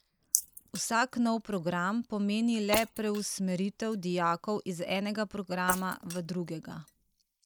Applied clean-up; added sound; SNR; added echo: neural mask model Resemble Enhance denoiser.